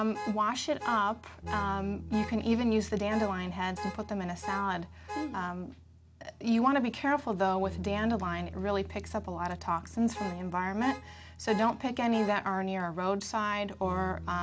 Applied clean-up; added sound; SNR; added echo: none; Alarm / Car + Bass guitar; 12 dB; none.